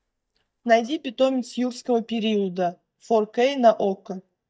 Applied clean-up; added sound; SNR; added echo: neural mask model DeepFilterNet 3.